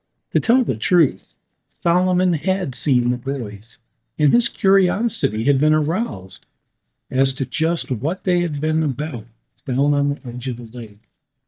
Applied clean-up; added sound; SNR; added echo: neural mask model DeepFilterNet 3.